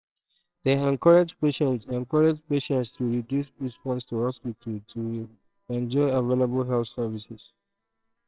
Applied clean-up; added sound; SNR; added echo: neural separator model SepFormer WHAMR!.